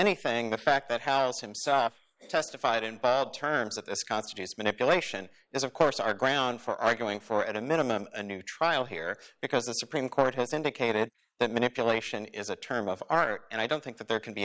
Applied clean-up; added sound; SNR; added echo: neural mask model Resemble Enhance denoiser.